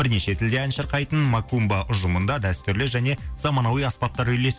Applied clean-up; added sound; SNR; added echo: none; none; none; none.